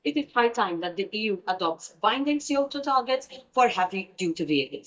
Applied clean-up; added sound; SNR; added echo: neural mask model DeepFilterNet 3.